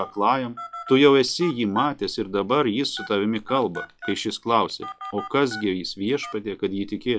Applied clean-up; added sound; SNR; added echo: classical method log-MMSE.